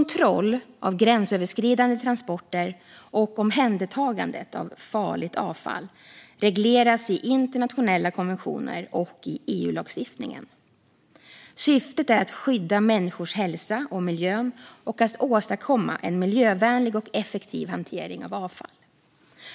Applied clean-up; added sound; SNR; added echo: none; none; none; none.